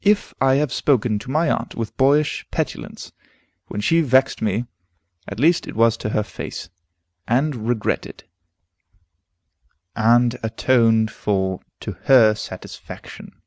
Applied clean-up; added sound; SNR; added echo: none; none; none; none.